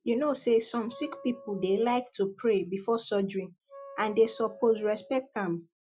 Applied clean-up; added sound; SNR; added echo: classical method Wiener filter.